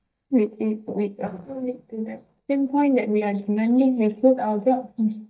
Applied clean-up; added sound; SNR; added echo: neural mask model DeepFilterNet 3.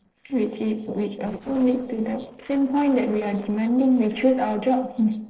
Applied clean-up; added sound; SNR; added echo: neural separator model SepFormer DNS4.